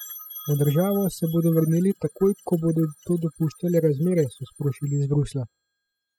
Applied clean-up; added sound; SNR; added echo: classical method spectral subtraction.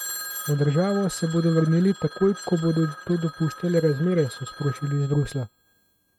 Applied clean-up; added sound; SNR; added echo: neural mask model RNNoise.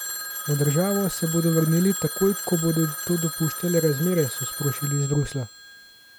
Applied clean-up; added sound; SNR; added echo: none; Telephone; 8 dB; none.